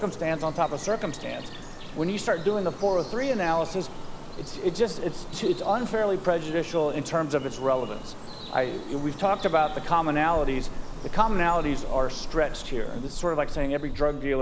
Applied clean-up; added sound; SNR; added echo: none; Bird vocalization, bird call, bird song; 6 dB; none.